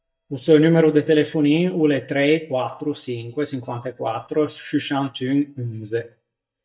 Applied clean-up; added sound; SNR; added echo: neural mask model DeepFilterNet 3.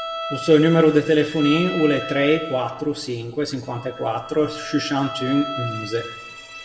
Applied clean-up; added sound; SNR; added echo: none; Bowed string instrument; 11 dB; reverberation time 0.9 s.